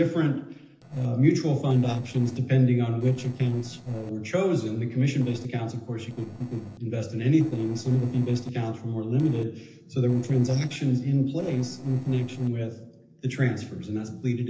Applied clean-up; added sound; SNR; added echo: neural separator model SepFormer DNS4.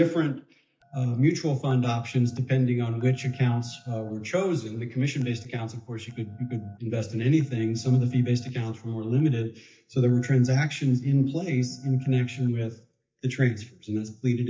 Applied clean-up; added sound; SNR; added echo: neural mask model DeepFilterNet 3.